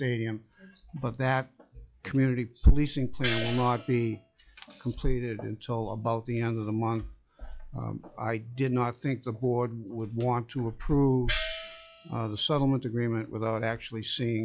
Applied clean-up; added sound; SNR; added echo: classical method log-MMSE.